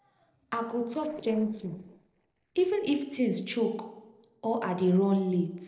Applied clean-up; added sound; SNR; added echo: neural separator model SepFormer DNS4.